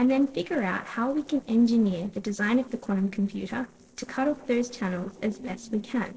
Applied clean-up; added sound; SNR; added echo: neural separator model SepFormer DNS4.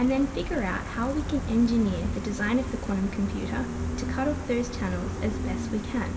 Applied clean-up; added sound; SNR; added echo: none; Gull, seagull; 4 dB; reverberation time 2.2 s.